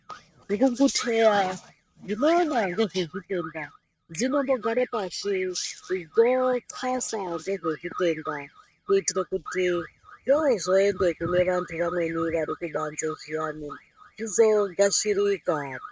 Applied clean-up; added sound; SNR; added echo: neural mask model RNNoise.